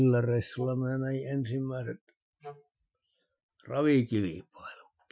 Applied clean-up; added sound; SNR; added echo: classical method Wiener filter.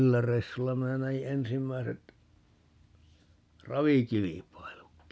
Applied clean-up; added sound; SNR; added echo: none; none; none; none.